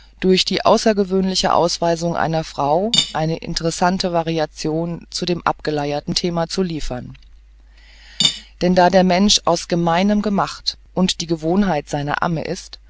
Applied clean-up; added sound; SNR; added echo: none; Cutlery, silverware / Dishes, pots, and pans; 8 dB; none.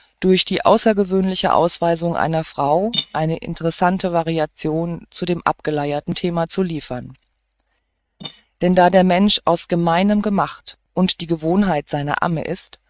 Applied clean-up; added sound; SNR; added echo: neural mask model RNNoise.